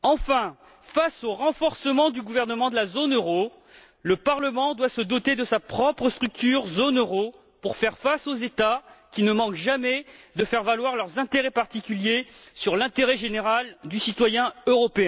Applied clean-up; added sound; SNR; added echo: none; none; none; none.